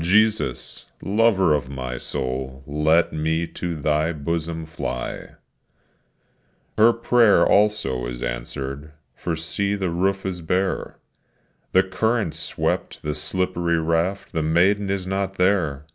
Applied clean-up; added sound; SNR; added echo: none; none; none; none.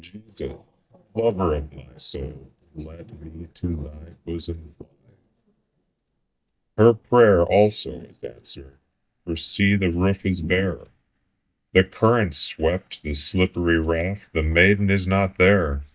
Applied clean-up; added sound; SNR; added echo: neural mask model DeepFilterNet 3.